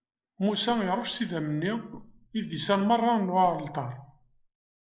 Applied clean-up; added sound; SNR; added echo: neural mask model Resemble Enhance denoiser.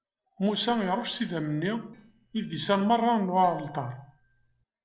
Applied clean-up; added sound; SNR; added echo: neural separator model SepFormer DNS4.